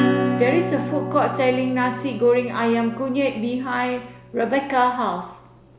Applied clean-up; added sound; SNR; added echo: none; Acoustic guitar / Strum; 6 dB; none.